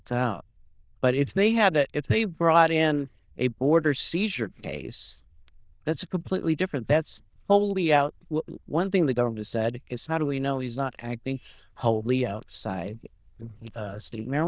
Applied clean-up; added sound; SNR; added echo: neural diffusion model UNIVERSE++.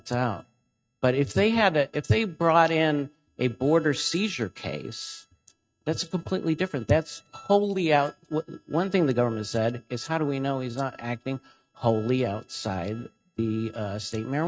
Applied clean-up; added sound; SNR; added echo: neural mask model RNNoise.